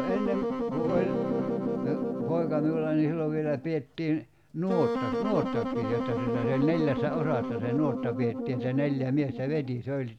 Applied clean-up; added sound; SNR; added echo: none; Electric guitar / Strum + Wind instrument, woodwind instrument; 1 dB; none.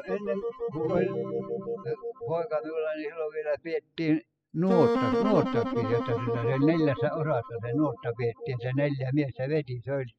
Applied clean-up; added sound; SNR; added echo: classical method spectral subtraction.